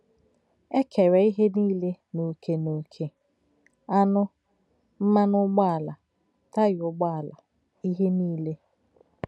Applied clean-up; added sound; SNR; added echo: none; none; none; none.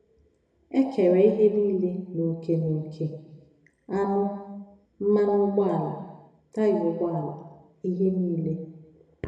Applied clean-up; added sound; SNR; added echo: none; none; none; reverberation time 1.1 s.